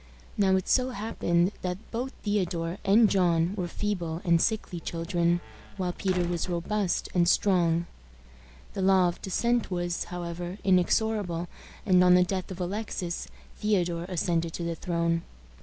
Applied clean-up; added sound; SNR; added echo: none; Squeak / Slam / Wood; 15 dB; none.